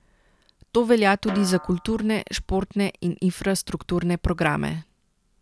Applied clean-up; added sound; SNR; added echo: none; Snare drum; 17 dB; none.